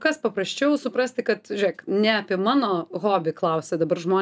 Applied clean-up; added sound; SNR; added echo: none; none; none; none.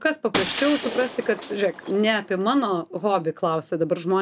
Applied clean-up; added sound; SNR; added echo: none; Shatter; 10 dB; none.